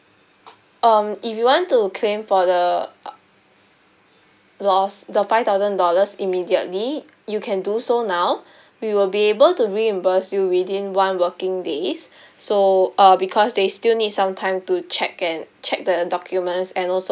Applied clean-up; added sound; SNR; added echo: none; none; none; none.